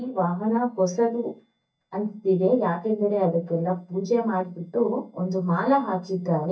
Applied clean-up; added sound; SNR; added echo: neural mask model DeepFilterNet 3.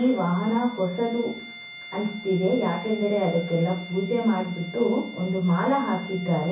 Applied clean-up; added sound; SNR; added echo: none; Bowed string instrument; 15 dB; reverberation time 0.6 s.